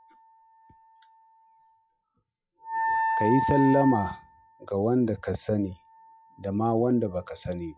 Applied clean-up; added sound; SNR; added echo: classical method log-MMSE.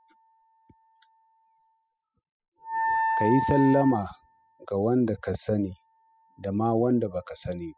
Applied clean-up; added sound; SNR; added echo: classical method spectral subtraction.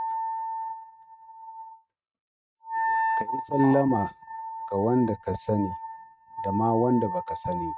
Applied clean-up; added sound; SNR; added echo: neural mask model RNNoise.